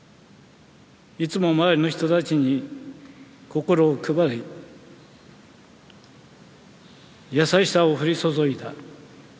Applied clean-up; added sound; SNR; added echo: none; none; none; none.